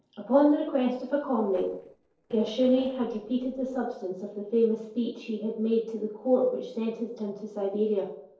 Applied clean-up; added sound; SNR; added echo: neural separator model SepFormer DNS4.